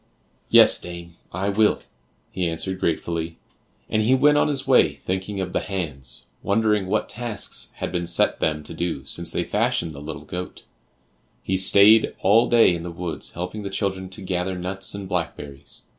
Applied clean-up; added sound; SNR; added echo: none; none; none; none.